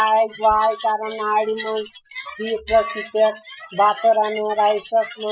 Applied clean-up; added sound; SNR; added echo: classical method Wiener filter.